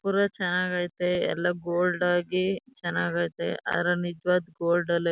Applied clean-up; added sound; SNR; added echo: none; none; none; none.